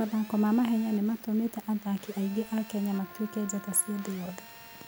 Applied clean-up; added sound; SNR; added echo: none; Telephone + Wind instrument, woodwind instrument; 18 dB; none.